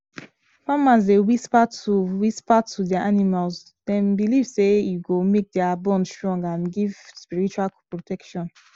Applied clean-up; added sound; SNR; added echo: none; none; none; none.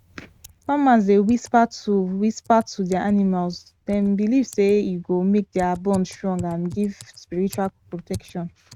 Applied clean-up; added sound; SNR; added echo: neural mask model RNNoise.